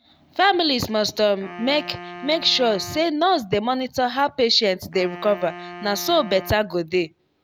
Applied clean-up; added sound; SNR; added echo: none; Wind instrument, woodwind instrument; 18 dB; none.